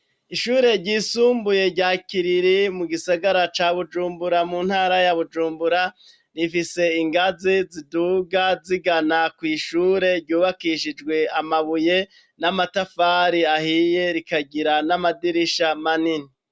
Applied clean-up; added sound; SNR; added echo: none; none; none; none.